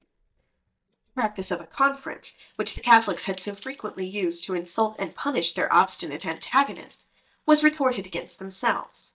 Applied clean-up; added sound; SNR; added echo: neural mask model DeepFilterNet 3.